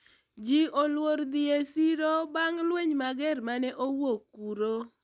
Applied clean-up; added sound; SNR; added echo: none; none; none; none.